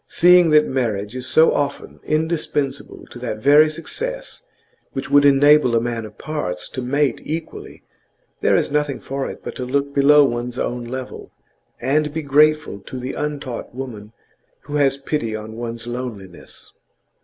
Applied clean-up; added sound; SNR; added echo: none; none; none; none.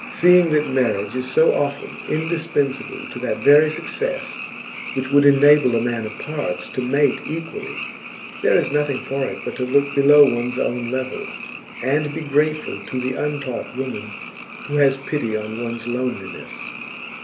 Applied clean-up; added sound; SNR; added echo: none; Frog; 13 dB; reverberation time 0.3 s.